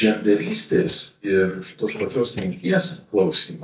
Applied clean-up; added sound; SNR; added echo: neural mask model DeepFilterNet 3.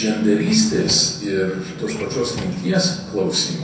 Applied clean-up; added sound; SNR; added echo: none; Drawer open or close; 15 dB; reverberation time 0.6 s.